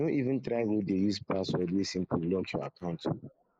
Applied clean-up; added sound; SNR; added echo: neural mask model Resemble Enhance denoiser.